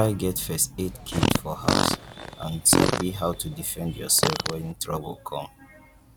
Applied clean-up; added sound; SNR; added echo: none; Fart; -1 dB; none.